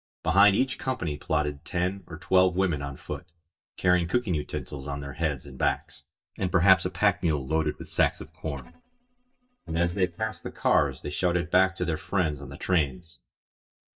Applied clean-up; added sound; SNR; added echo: neural mask model DeepFilterNet 3.